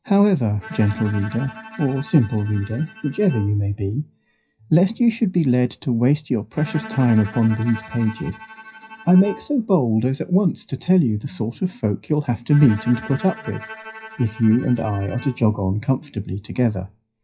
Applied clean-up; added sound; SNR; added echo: classical method WPE with log-MMSE.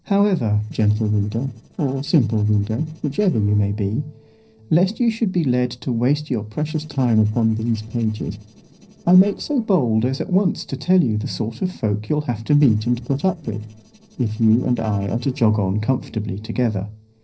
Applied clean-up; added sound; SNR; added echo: neural separator model SepFormer DNS4.